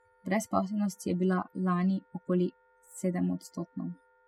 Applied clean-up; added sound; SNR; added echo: classical method spectral subtraction.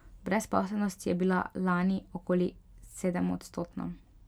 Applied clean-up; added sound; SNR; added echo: none; none; none; none.